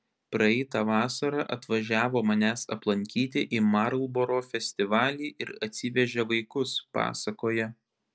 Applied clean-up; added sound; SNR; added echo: none; none; none; none.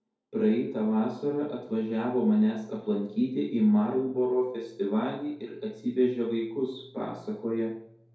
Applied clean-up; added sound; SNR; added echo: none; none; none; reverberation time 2.3 s.